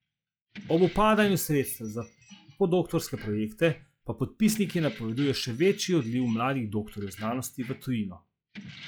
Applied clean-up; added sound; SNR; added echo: classical method log-MMSE.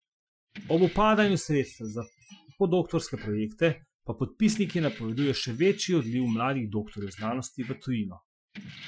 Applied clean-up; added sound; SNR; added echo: classical method Wiener filter.